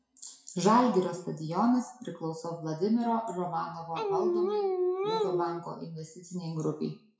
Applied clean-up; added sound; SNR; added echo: classical method WPE with log-MMSE.